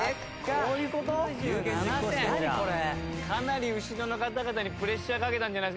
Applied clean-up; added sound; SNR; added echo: none; Bowed string instrument; 9 dB; none.